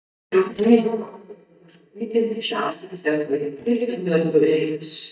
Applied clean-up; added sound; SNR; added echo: neural mask model DeepFilterNet 3.